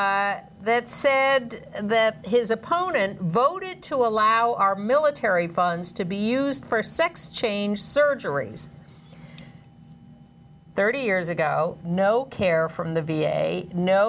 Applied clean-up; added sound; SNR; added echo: none; none; none; none.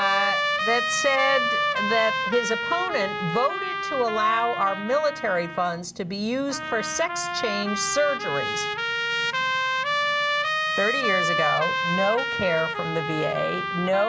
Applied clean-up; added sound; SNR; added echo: none; Trumpet; 0 dB; none.